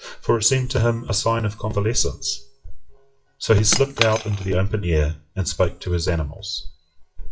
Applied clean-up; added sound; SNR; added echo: classical method WPE with log-MMSE.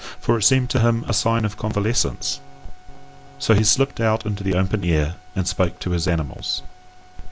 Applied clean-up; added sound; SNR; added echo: none; none; none; none.